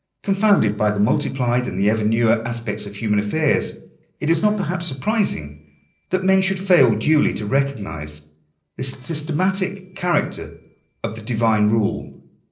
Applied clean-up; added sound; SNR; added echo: neural separator model SepFormer DNS4.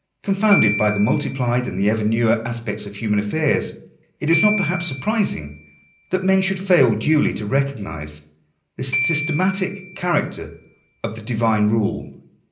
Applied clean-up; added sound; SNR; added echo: none; Glockenspiel; 10 dB; reverberation time 0.5 s.